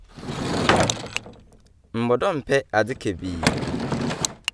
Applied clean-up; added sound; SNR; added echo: none; Sliding door / Wood; 0 dB; none.